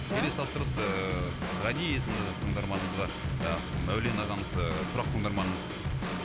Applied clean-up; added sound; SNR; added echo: none; Drum / Drum kit; -1 dB; none.